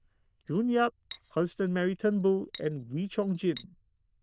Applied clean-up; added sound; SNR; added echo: neural diffusion model UNIVERSE++.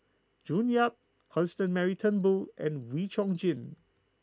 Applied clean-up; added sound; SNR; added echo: none; none; none; none.